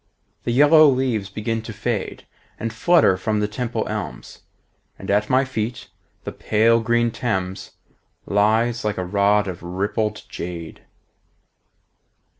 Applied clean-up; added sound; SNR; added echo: none; none; none; none.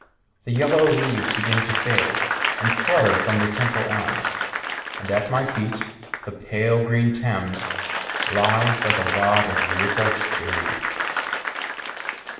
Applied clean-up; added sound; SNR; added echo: none; Applause / Crowd; 1 dB; reverberation time 1.0 s.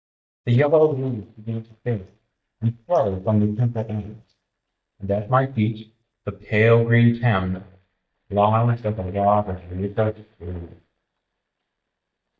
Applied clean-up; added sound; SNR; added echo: neural mask model DeepFilterNet 3.